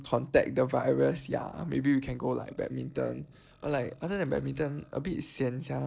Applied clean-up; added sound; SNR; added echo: neural separator model SepFormer DNS4.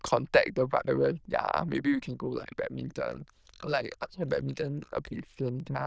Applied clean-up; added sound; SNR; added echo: neural diffusion model UNIVERSE++.